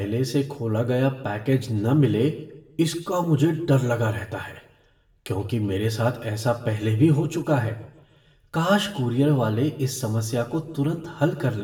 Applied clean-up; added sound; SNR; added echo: none; none; none; reverberation time 0.7 s.